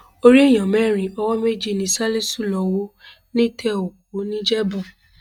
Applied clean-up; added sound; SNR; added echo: neural mask model DeepFilterNet 3.